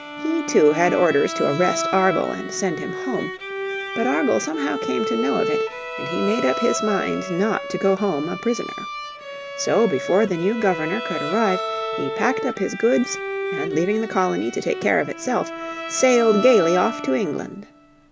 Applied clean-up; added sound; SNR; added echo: none; Bowed string instrument + Bowed string instrument; 7 dB; none.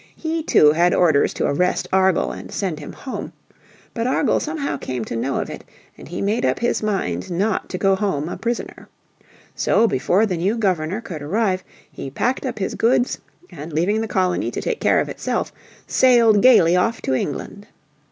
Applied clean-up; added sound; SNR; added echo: none; none; none; none.